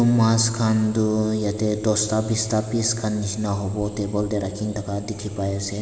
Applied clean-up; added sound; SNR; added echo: none; none; none; none.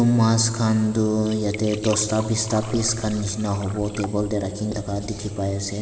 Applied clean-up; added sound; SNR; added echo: none; Liquid + Writing; 15 dB; none.